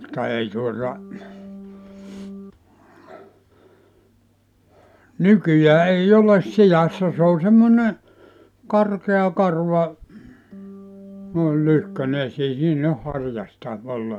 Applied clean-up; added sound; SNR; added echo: none; Organ; 17 dB; none.